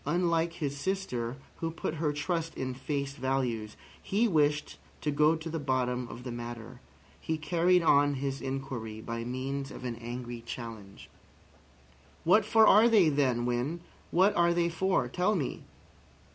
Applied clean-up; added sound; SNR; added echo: none; none; none; none.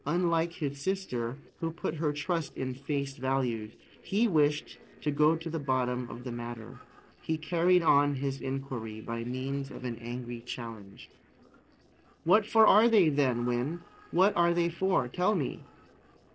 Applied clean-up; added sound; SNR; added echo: neural separator model SepFormer DNS4.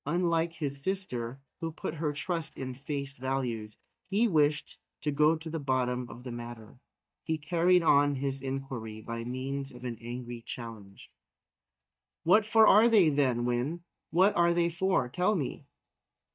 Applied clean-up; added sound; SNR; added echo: neural mask model DeepFilterNet 3.